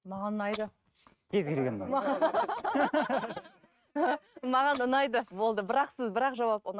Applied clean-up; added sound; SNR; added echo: neural mask model RNNoise.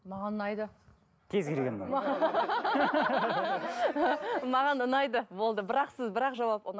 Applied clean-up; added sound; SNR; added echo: none; none; none; none.